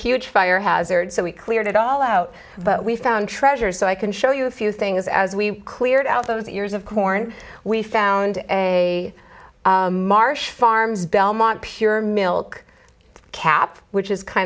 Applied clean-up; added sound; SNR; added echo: none; none; none; none.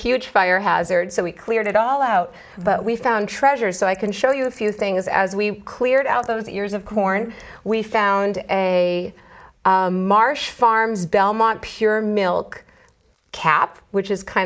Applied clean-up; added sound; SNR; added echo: neural mask model Resemble Enhance denoiser.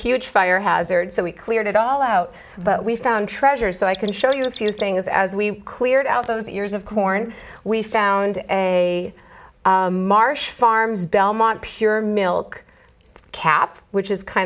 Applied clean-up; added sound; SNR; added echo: none; Mechanisms; 17 dB; none.